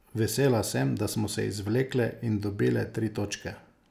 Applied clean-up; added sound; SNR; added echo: none; none; none; none.